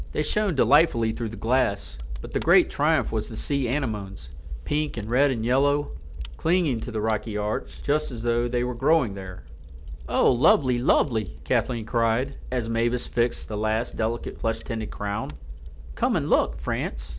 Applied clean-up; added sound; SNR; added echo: none; Fire; 9 dB; none.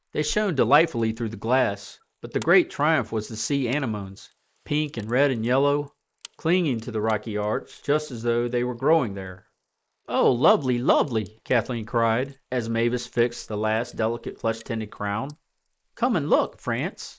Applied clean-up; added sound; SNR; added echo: neural mask model Resemble Enhance denoiser.